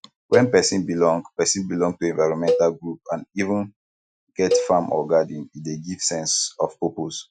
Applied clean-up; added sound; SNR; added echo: classical method Wiener filter.